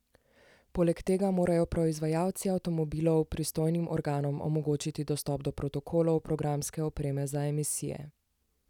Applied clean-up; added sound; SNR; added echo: none; none; none; none.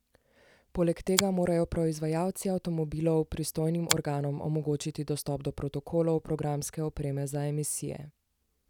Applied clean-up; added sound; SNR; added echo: none; Finger snapping; 7 dB; none.